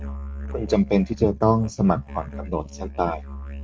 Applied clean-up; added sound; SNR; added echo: neural mask model RNNoise.